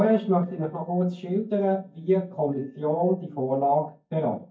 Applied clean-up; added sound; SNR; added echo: neural mask model DeepFilterNet 3.